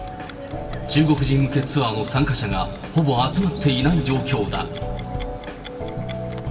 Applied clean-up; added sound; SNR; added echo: none; Clock; 18 dB; reverberation time 1.9 s.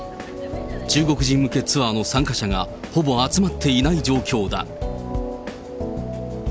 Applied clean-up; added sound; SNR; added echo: none; none; none; none.